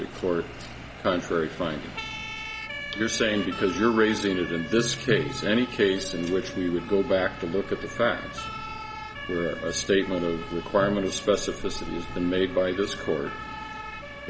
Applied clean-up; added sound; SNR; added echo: none; Siren; 12 dB; none.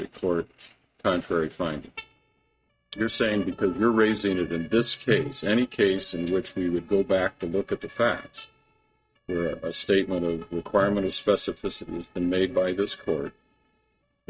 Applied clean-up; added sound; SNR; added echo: neural mask model RNNoise.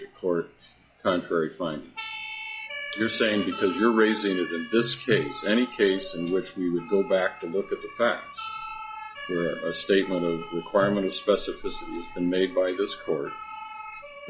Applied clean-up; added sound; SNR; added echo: classical method log-MMSE.